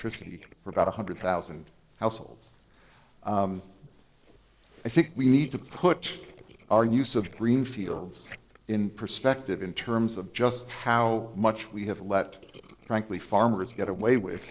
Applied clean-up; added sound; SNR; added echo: neural separator model SepFormer DNS4.